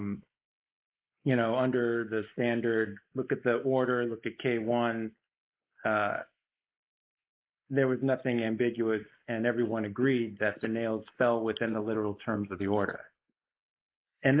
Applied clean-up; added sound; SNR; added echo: neural mask model Resemble Enhance denoiser.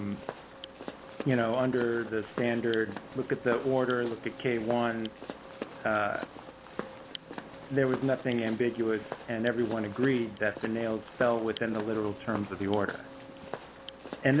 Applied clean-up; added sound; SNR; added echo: none; Walk, footsteps; 12 dB; none.